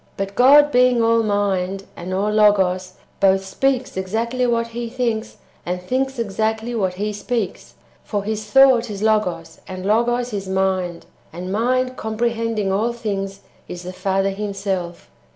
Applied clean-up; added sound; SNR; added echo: none; none; none; none.